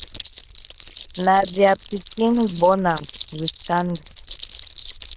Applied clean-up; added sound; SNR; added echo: neural diffusion model UNIVERSE++.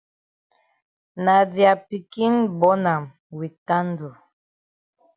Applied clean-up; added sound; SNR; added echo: none; none; none; none.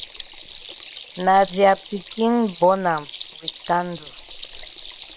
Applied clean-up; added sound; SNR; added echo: neural separator model SepFormer WHAM!.